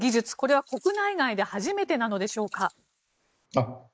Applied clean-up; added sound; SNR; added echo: neural mask model Resemble Enhance denoiser.